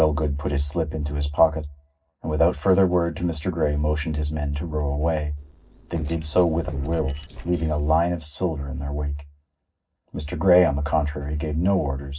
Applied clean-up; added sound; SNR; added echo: neural separator model SepFormer DNS4.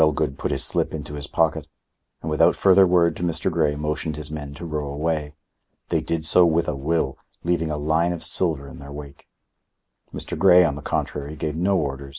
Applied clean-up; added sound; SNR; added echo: none; none; none; none.